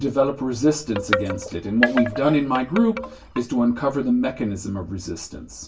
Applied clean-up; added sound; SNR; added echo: none; Wind chime; 5 dB; reverberation time 0.1 s.